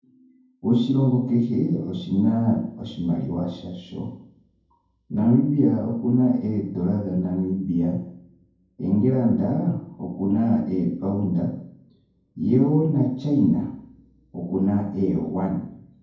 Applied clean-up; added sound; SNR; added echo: none; none; none; reverberation time 0.9 s.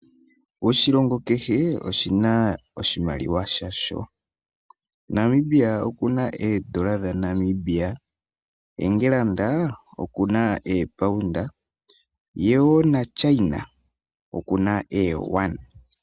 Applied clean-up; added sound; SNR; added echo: none; none; none; none.